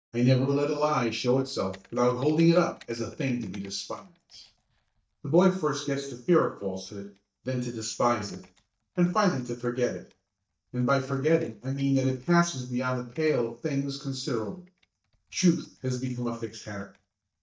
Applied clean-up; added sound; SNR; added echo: neural mask model DeepFilterNet 3.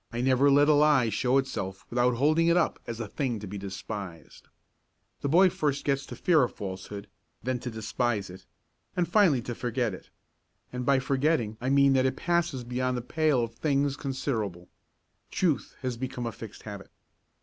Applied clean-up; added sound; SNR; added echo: none; none; none; none.